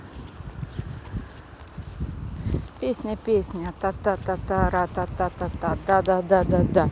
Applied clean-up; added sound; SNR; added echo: none; none; none; none.